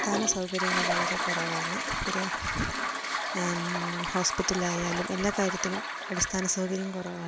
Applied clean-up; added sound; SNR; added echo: none; Toilet flush; 1 dB; none.